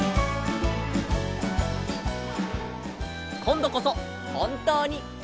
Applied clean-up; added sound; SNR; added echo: none; Bark; 17 dB; none.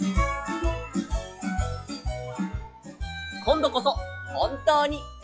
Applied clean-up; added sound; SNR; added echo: classical method log-MMSE.